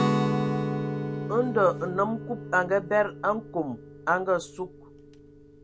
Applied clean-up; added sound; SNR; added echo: none; Guitar; 3 dB; none.